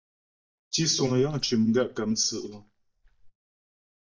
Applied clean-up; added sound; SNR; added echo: neural mask model DeepFilterNet 3.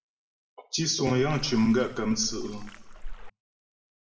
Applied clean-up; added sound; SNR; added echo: none; Splash, splatter; 9 dB; reverberation time 0.8 s.